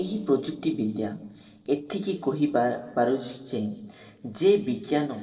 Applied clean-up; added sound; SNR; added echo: neural separator model SepFormer DNS4.